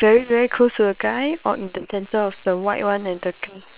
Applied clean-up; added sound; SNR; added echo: neural separator model SepFormer WHAM!.